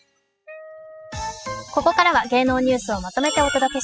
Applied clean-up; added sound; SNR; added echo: classical method spectral subtraction.